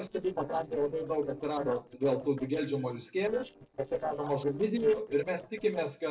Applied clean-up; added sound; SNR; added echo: neural separator model SepFormer DNS4.